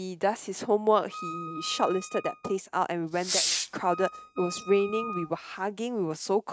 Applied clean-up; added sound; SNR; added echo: neural mask model RNNoise.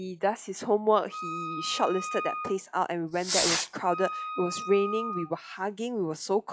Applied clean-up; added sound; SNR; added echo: classical method log-MMSE.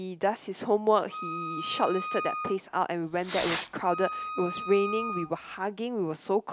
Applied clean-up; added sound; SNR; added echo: none; Wind instrument, woodwind instrument + Fireworks; 5 dB; none.